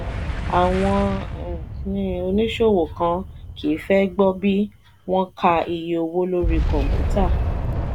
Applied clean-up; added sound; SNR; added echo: none; Boom; 4 dB; none.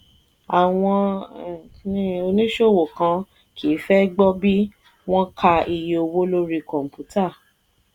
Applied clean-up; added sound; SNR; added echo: none; none; none; none.